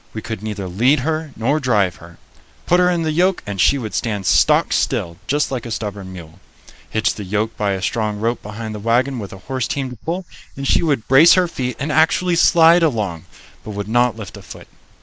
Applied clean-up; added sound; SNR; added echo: neural mask model Resemble Enhance denoiser.